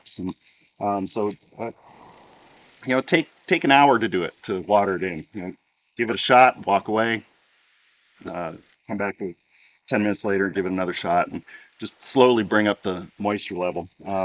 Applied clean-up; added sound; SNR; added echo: neural mask model Resemble Enhance denoiser.